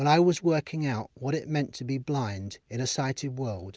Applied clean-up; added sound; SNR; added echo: none; none; none; none.